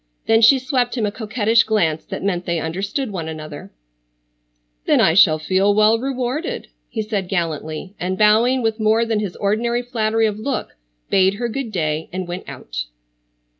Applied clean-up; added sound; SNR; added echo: none; none; none; none.